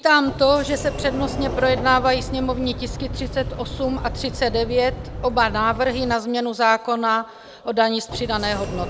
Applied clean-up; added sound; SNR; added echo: none; Sliding door; 9 dB; none.